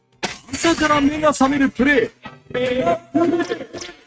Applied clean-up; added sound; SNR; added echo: neural mask model RNNoise.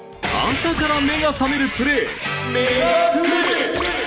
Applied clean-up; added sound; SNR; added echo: none; none; none; none.